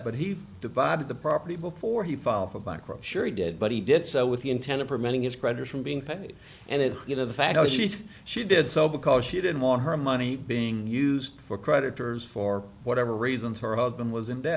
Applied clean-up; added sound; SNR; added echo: none; none; none; none.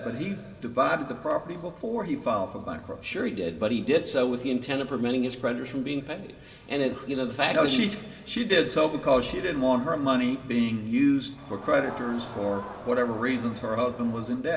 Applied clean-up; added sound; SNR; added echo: none; Crowd; 15 dB; reverberation time 1.6 s.